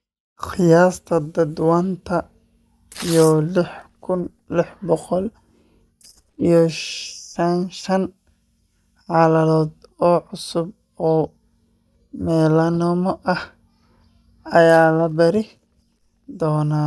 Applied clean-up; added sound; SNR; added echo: neural mask model DeepFilterNet 3.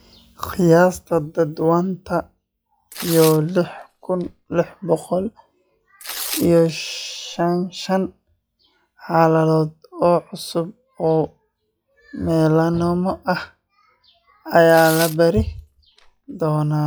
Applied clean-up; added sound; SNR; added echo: classical method log-MMSE.